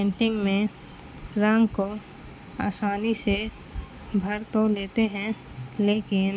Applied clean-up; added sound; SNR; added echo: none; none; none; none.